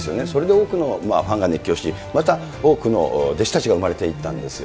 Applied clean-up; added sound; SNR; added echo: none; none; none; none.